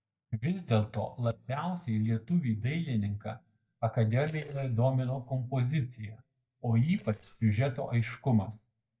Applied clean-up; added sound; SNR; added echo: neural mask model DeepFilterNet 3.